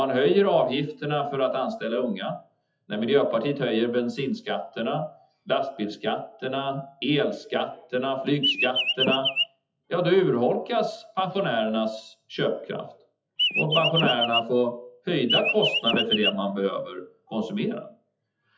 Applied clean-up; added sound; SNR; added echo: classical method WPE with log-MMSE.